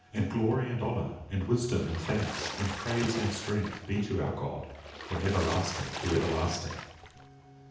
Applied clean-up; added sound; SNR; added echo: none; Water / Splash, splatter; 9 dB; reverberation time 0.8 s.